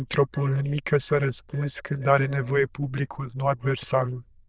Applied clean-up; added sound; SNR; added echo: neural diffusion model UNIVERSE++.